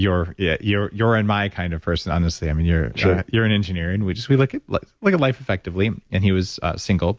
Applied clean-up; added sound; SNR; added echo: none; none; none; none.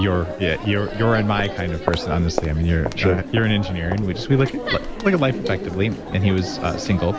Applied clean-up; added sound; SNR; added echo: none; Crowd; 8 dB; none.